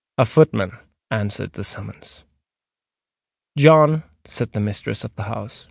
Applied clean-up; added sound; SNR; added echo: none; none; none; none.